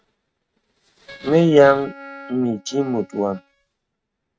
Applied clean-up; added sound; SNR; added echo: neural mask model RNNoise.